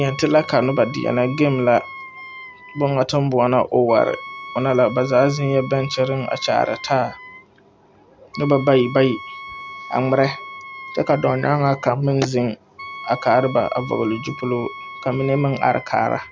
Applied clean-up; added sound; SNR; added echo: none; Wind instrument, woodwind instrument; 16 dB; none.